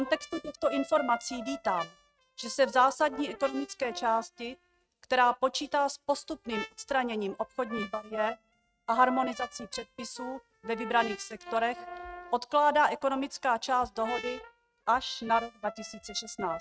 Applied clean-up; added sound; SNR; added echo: neural mask model RNNoise.